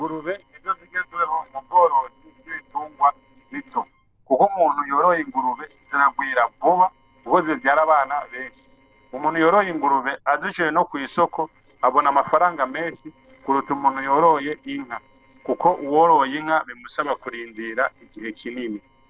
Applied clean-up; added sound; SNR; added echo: neural separator model SepFormer DNS4.